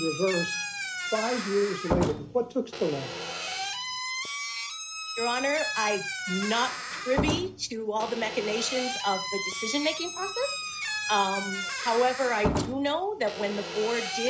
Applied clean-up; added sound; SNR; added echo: none; Squeak / Slam; 3 dB; none.